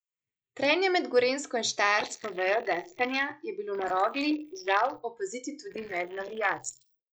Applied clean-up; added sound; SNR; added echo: neural mask model Resemble Enhance denoiser.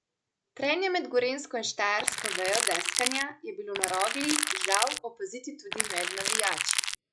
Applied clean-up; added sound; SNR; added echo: none; Crackle; -2 dB; none.